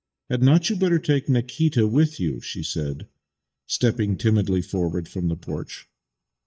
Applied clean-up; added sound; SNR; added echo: neural mask model DeepFilterNet 3.